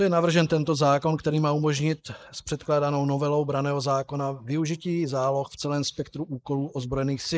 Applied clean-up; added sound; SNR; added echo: neural mask model Resemble Enhance denoiser.